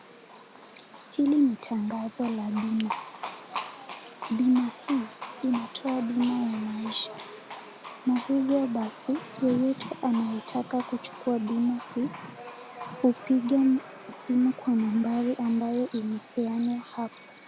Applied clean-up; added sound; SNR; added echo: none; Livestock, farm animals, working animals; 14 dB; none.